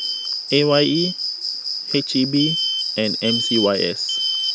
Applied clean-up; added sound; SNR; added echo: none; Alarm + Cricket; 2 dB; none.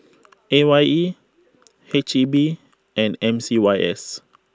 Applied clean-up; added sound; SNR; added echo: none; none; none; none.